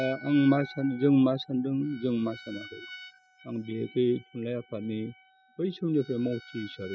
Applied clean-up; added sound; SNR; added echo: classical method spectral subtraction.